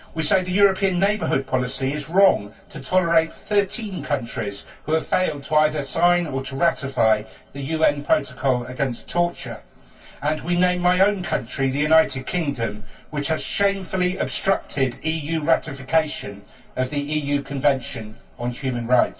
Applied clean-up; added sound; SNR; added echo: none; none; none; reverberation time 0.1 s.